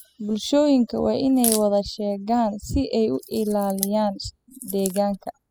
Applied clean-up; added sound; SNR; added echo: classical method spectral subtraction.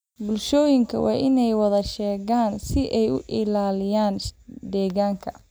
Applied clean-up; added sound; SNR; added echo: none; none; none; none.